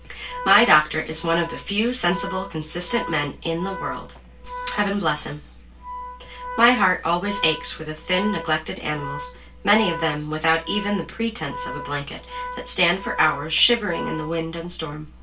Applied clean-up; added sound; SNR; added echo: none; Organ; 12 dB; reverberation time 0.2 s.